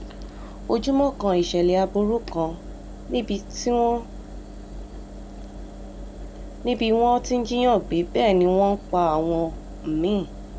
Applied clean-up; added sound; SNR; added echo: none; Engine; 13 dB; none.